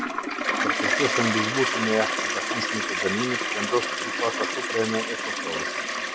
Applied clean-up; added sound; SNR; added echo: none; Toilet flush; -3 dB; none.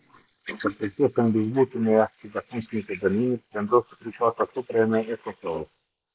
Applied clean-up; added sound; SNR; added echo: neural mask model Resemble Enhance denoiser.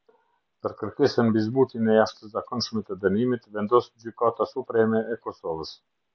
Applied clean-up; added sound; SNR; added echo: none; none; none; none.